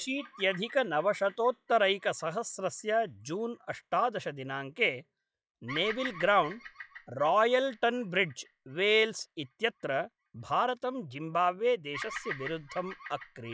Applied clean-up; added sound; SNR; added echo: classical method log-MMSE.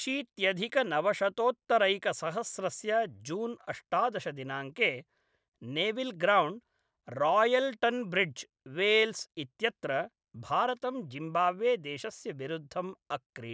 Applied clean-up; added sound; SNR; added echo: none; none; none; none.